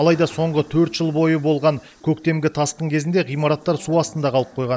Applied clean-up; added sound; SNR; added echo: none; none; none; none.